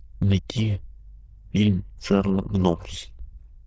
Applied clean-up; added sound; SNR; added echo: neural diffusion model UNIVERSE++.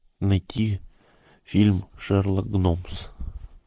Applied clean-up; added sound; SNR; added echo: neural mask model Resemble Enhance denoiser.